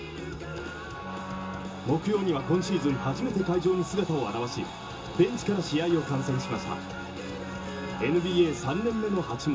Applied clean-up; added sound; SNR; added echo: none; Wind instrument, woodwind instrument; 12 dB; reverberation time 0.2 s.